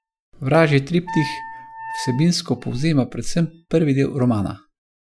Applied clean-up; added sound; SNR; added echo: classical method Wiener filter.